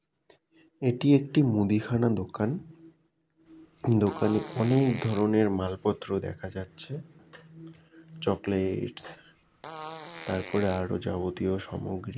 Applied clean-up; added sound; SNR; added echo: none; Fart; 14 dB; none.